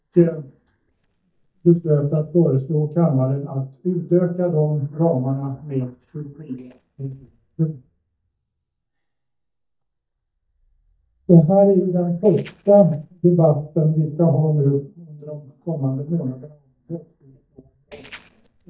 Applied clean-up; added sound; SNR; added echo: neural mask model DeepFilterNet 3.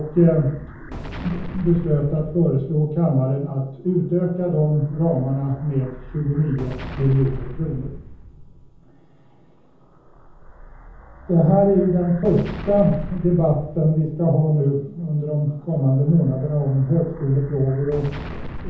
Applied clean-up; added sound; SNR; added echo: none; Explosion; 14 dB; reverberation time 0.7 s.